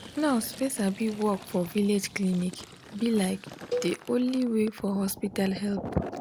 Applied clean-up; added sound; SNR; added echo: none; Cowbell + Fill (with liquid); 12 dB; none.